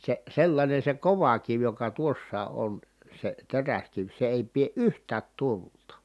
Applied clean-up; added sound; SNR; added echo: none; none; none; none.